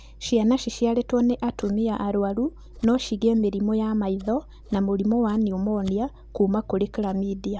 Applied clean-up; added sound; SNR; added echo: none; Scissors; 20 dB; none.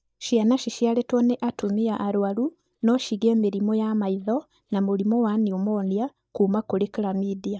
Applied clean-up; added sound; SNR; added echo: neural mask model DeepFilterNet 3.